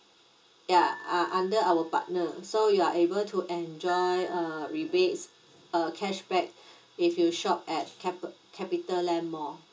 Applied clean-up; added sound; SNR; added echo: none; Glockenspiel; 20 dB; reverberation time 0.2 s.